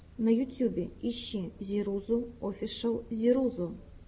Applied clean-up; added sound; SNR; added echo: none; none; none; none.